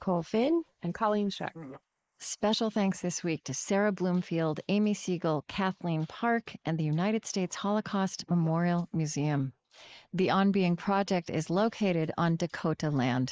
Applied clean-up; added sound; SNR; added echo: neural mask model Resemble Enhance denoiser.